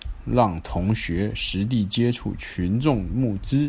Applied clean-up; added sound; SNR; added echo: none; none; none; none.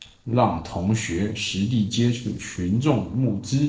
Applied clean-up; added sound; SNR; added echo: neural separator model SepFormer DNS4.